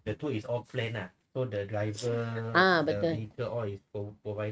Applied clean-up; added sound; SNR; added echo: neural mask model RNNoise.